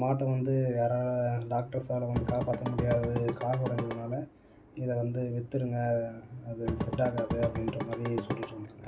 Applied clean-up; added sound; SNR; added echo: none; Drum / Drum kit; 4 dB; none.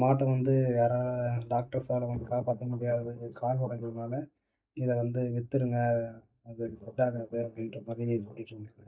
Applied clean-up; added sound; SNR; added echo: neural mask model DeepFilterNet 3.